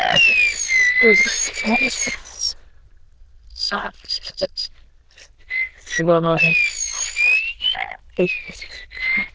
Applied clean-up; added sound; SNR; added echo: neural diffusion model UNIVERSE++.